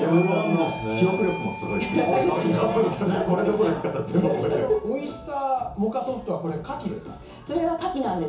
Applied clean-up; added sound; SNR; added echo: none; Doorbell; 16 dB; reverberation time 0.7 s.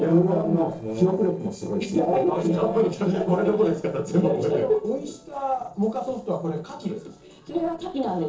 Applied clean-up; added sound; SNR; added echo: neural separator model SepFormer DNS4.